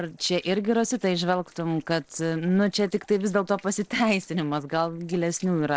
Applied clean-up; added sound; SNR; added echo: neural separator model SepFormer DNS4.